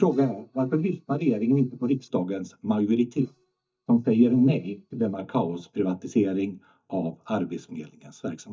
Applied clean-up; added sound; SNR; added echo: neural mask model DeepFilterNet 3.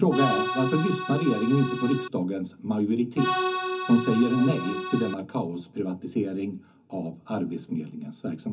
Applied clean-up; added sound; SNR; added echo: none; Accordion; 2 dB; reverberation time 0.3 s.